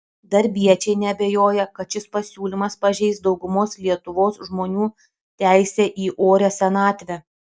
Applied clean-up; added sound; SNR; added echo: none; none; none; none.